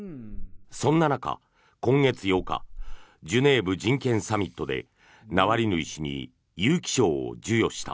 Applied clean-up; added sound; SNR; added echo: none; Respiratory sounds; 15 dB; none.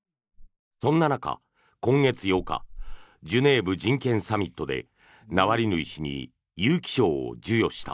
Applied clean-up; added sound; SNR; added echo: neural mask model DeepFilterNet 3.